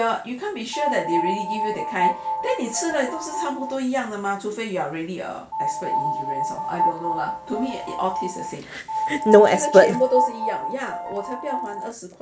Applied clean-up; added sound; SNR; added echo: none; Piano; 3 dB; none.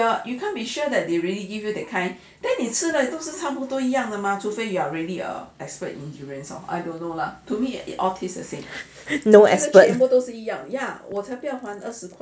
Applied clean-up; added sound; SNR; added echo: none; none; none; none.